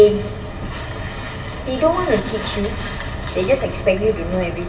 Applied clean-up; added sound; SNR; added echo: none; none; none; reverberation time 0.7 s.